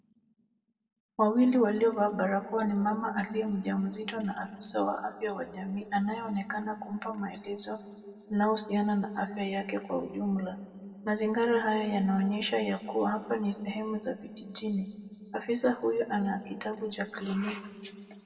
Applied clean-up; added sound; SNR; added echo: none; none; none; reverberation time 1.8 s.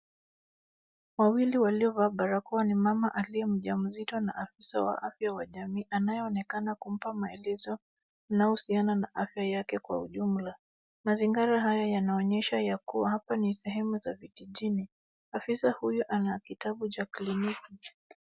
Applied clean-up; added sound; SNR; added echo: none; none; none; none.